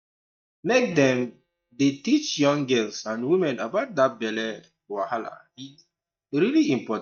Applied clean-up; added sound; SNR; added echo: neural mask model DeepFilterNet 3.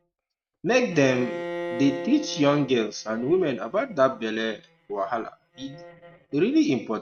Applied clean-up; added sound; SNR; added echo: neural mask model RNNoise.